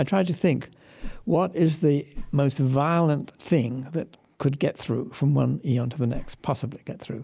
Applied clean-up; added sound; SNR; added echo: none; Whoosh, swoosh, swish; 11 dB; none.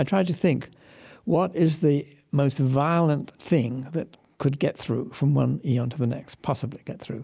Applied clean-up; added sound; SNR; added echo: none; none; none; none.